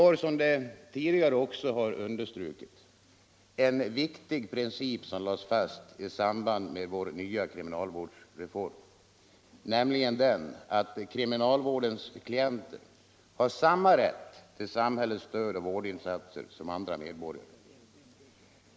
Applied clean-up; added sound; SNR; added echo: none; none; none; none.